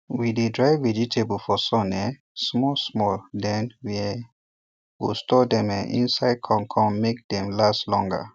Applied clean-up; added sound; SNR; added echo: none; none; none; none.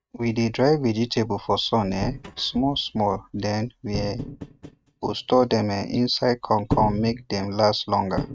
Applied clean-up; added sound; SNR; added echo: neural mask model RNNoise.